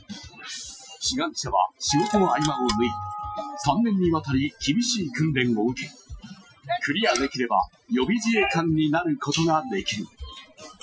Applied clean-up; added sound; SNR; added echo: classical method Wiener filter.